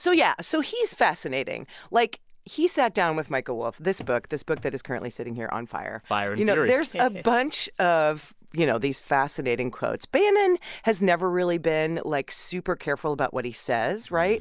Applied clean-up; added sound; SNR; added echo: none; none; none; none.